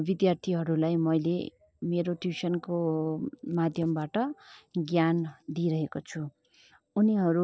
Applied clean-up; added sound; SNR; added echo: neural separator model SepFormer DNS4.